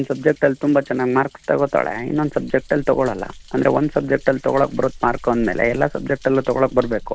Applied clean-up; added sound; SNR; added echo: none; Thunder; 18 dB; none.